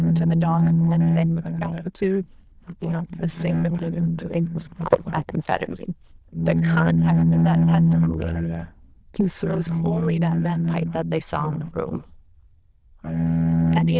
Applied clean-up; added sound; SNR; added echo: neural diffusion model UNIVERSE++.